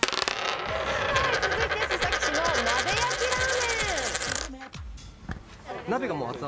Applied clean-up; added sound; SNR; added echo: none; Coin (dropping); -2 dB; none.